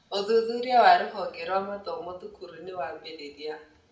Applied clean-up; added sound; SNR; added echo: none; none; none; reverberation time 0.6 s.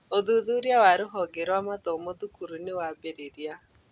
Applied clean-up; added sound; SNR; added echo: none; none; none; none.